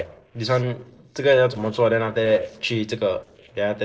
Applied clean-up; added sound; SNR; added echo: neural separator model SepFormer DNS4.